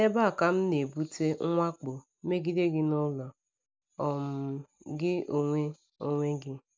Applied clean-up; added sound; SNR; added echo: none; none; none; none.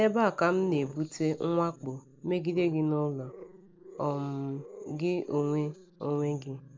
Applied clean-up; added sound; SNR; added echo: none; Growling; 19 dB; none.